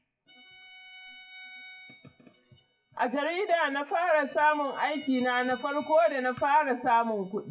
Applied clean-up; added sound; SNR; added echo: classical method WPE with log-MMSE.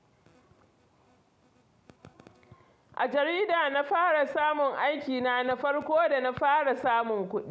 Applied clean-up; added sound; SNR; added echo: none; none; none; none.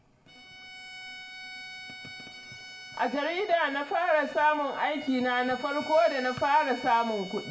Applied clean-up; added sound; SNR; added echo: none; Bowed string instrument; 15 dB; reverberation time 0.1 s.